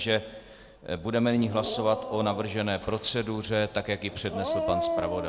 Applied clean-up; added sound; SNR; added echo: none; Dog; 7 dB; none.